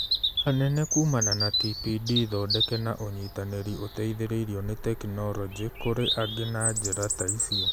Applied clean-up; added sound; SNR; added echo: none; Bird vocalization, bird call, bird song; 3 dB; none.